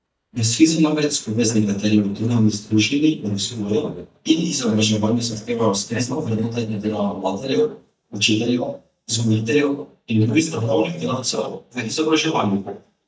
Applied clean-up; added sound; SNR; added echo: neural mask model DeepFilterNet 3.